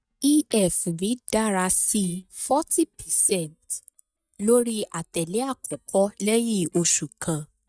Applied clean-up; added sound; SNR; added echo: neural mask model DeepFilterNet 3.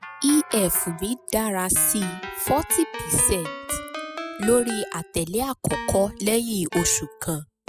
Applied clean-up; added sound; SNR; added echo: classical method spectral subtraction.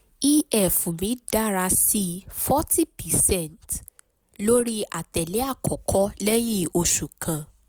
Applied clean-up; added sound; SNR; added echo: none; none; none; none.